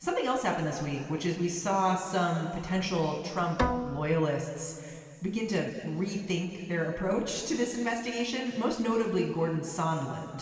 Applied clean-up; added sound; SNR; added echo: none; Bowed string instrument; 6 dB; reverberation time 2.6 s.